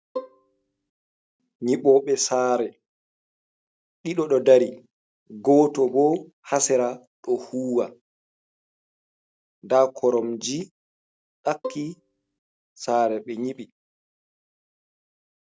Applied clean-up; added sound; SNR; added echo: none; Bowed string instrument; 12 dB; none.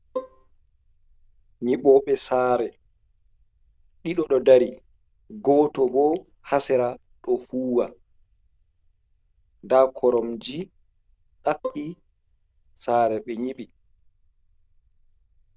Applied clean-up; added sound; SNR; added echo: neural diffusion model UNIVERSE++.